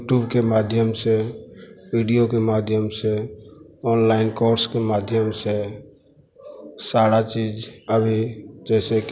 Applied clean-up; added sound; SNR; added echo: none; none; none; none.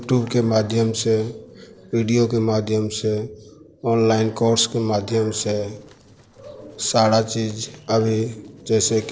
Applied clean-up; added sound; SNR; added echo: neural separator model SepFormer DNS4.